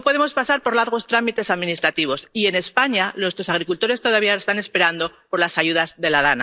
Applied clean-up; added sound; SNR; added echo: neural mask model DeepFilterNet 3.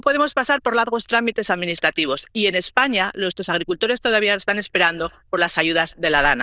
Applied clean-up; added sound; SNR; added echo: neural diffusion model UNIVERSE++.